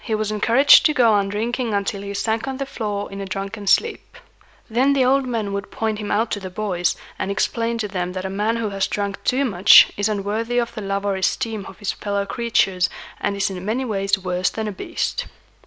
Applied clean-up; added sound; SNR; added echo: none; none; none; none.